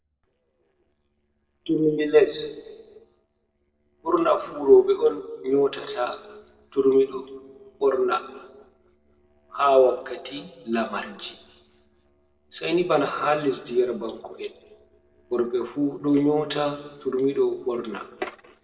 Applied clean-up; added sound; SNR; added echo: neural separator model SepFormer DNS4.